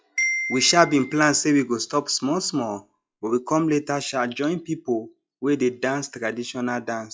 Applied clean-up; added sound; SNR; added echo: classical method log-MMSE.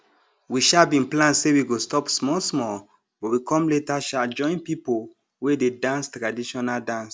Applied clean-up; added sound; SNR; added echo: none; none; none; none.